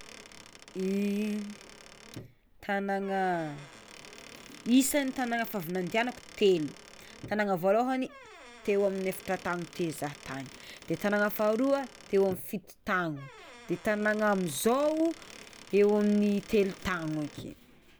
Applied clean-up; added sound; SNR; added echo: none; Squeak / Wood; 20 dB; none.